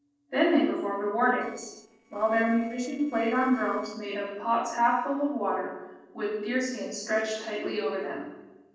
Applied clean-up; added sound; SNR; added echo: neural separator model SepFormer DNS4.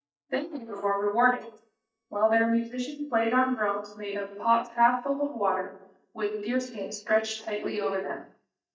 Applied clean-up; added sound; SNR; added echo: neural mask model DeepFilterNet 3.